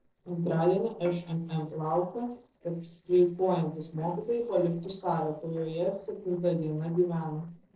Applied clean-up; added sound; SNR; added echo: neural separator model SepFormer DNS4.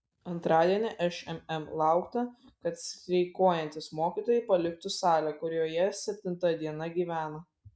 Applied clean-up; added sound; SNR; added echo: none; none; none; none.